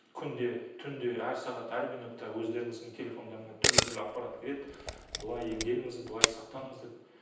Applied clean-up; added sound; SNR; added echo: none; Camera; -5 dB; reverberation time 0.9 s.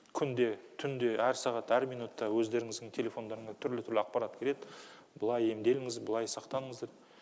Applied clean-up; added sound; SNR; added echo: none; none; none; none.